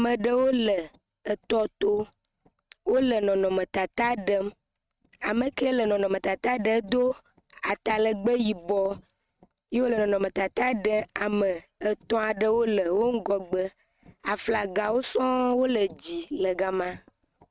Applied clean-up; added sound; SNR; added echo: neural mask model RNNoise.